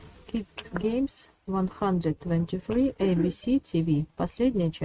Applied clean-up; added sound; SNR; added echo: neural mask model RNNoise.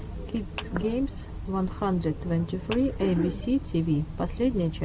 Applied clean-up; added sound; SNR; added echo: none; Clapping; 19 dB; none.